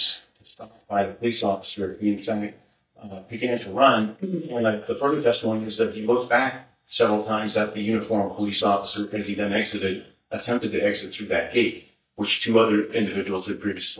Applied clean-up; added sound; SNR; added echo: neural mask model DeepFilterNet 3.